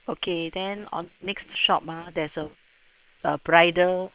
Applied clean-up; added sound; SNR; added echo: neural separator model SepFormer WHAM!.